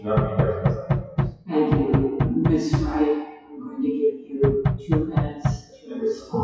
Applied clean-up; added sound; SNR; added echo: classical method WPE with log-MMSE.